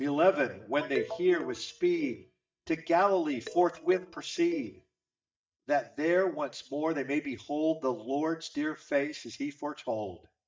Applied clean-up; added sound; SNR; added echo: neural mask model DeepFilterNet 3.